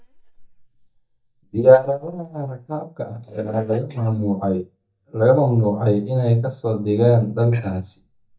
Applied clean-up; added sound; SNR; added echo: neural mask model DeepFilterNet 3.